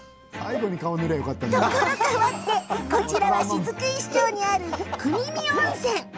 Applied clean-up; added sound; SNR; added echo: none; none; none; none.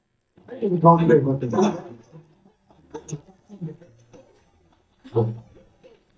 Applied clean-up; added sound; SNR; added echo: neural mask model DeepFilterNet 3.